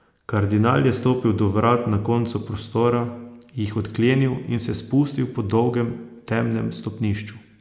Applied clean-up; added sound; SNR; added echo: none; none; none; none.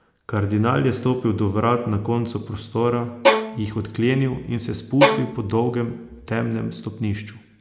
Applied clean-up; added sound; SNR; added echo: none; Bowed string instrument; 1 dB; none.